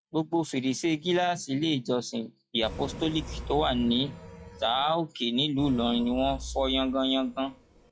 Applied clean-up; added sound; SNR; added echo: classical method log-MMSE.